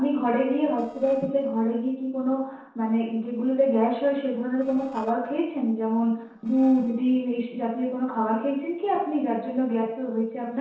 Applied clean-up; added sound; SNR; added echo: neural separator model SepFormer DNS4.